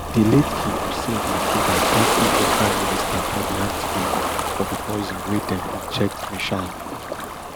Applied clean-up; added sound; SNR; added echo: none; Ocean; -2 dB; none.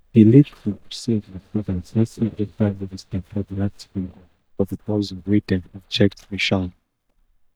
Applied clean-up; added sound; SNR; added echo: neural mask model DeepFilterNet 3.